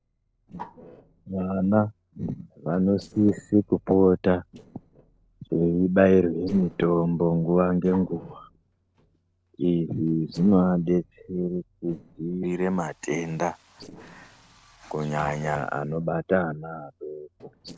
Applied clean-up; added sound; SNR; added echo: neural separator model SepFormer DNS4.